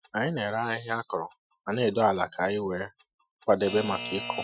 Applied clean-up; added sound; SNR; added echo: classical method Wiener filter.